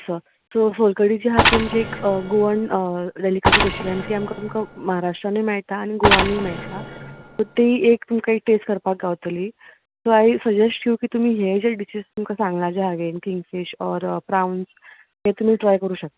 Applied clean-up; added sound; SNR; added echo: none; Mechanisms; 2 dB; none.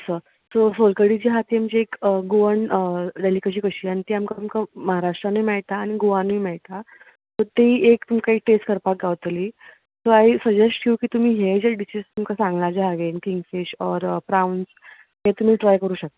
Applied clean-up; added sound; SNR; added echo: none; none; none; none.